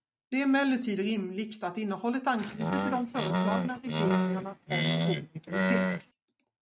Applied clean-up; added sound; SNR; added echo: neural mask model RNNoise.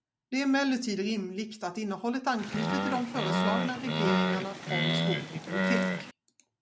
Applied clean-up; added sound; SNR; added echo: none; Animal; -3 dB; none.